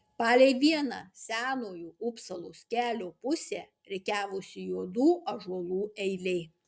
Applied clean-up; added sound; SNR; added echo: none; none; none; none.